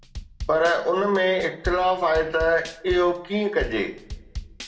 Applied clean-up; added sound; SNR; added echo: none; Drum / Drum kit; 13 dB; reverberation time 0.5 s.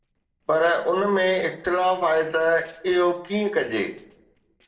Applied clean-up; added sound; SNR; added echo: neural separator model SepFormer DNS4.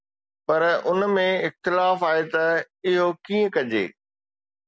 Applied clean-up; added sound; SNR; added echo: none; none; none; none.